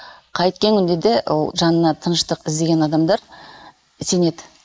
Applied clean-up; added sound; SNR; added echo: neural mask model Resemble Enhance denoiser.